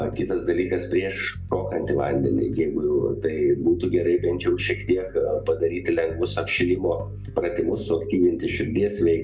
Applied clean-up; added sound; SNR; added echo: none; Bass guitar; 12 dB; reverberation time 0.2 s.